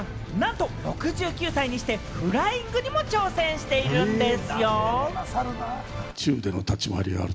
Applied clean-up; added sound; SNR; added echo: none; none; none; none.